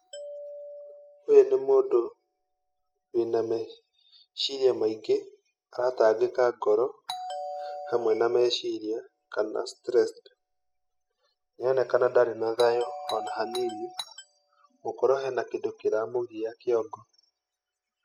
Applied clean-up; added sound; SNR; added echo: classical method spectral subtraction.